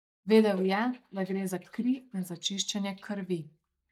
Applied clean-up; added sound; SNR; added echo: neural mask model DeepFilterNet 3.